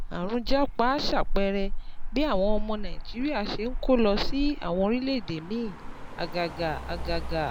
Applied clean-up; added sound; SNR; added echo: none; Motor vehicle (road); 1 dB; none.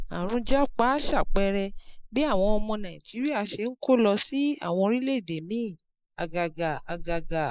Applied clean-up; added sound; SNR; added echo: neural mask model Resemble Enhance denoiser.